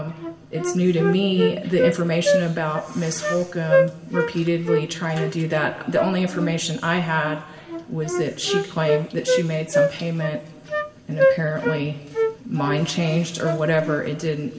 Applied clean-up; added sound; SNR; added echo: none; Wind instrument, woodwind instrument; 2 dB; reverberation time 2.0 s.